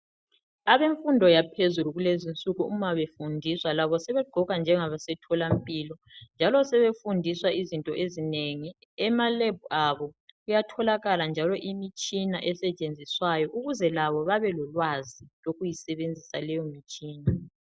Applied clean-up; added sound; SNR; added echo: none; none; none; none.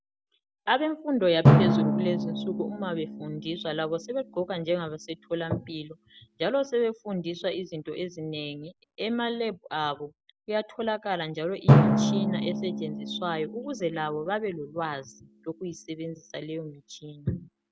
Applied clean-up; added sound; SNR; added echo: none; Drum; -2 dB; none.